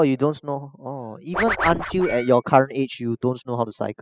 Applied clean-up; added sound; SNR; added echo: classical method spectral subtraction.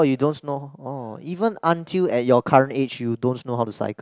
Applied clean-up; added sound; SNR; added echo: none; none; none; none.